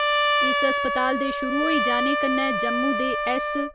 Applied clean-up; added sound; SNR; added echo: none; Trumpet; -3 dB; none.